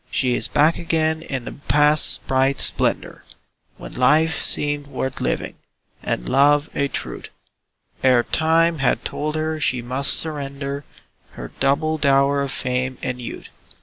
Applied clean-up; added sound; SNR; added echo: none; none; none; none.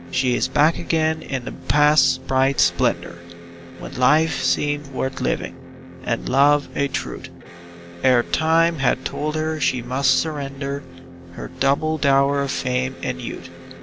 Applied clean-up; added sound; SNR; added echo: none; Electric guitar; 16 dB; none.